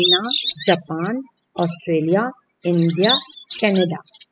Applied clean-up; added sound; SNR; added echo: classical method spectral subtraction.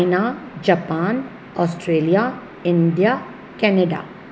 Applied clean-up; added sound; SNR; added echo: none; none; none; none.